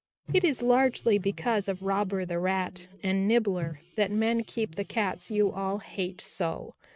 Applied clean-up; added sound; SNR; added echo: neural mask model RNNoise.